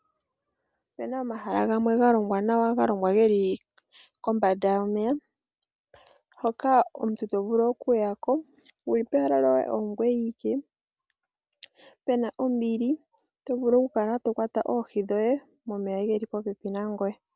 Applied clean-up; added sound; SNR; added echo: none; none; none; none.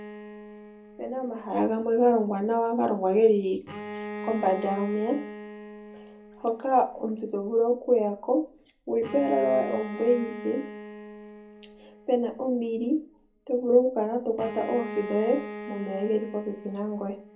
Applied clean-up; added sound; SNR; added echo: none; Bowed string instrument; 14 dB; reverberation time 0.3 s.